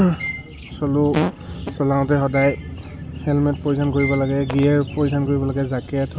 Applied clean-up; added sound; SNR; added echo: none; Fart + Bowed string instrument; 11 dB; none.